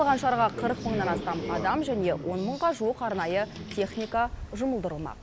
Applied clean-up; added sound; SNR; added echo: none; none; none; none.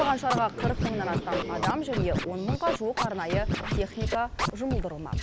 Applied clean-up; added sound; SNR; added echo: none; Scratching (performance technique); 1 dB; none.